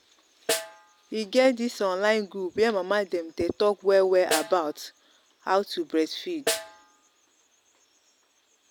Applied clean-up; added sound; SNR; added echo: none; Snare drum; 9 dB; none.